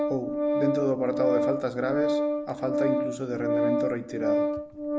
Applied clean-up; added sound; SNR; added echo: none; Organ; -3 dB; none.